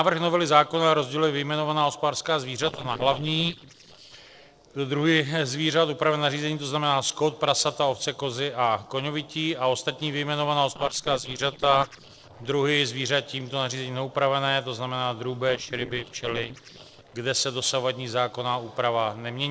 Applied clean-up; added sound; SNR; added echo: neural separator model SepFormer DNS4.